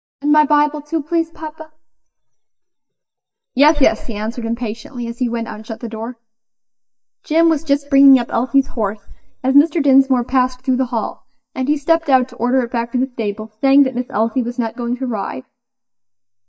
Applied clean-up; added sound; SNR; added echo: neural mask model DeepFilterNet 3.